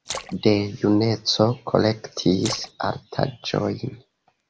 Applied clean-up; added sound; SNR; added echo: none; Splash, splatter; 17 dB; none.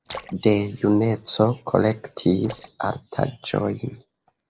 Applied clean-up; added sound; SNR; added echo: neural separator model SepFormer DNS4.